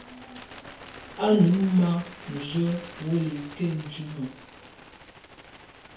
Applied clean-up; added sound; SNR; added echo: none; Bird; 18 dB; reverberation time 0.5 s.